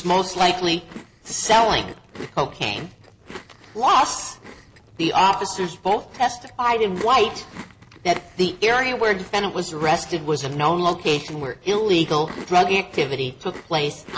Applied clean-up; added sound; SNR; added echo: none; Chewing, mastication; 18 dB; none.